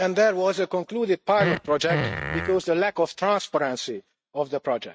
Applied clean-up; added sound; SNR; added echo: neural mask model RNNoise.